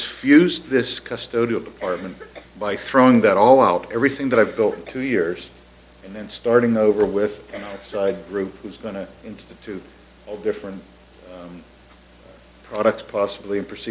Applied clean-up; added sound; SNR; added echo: none; Cough; 18 dB; none.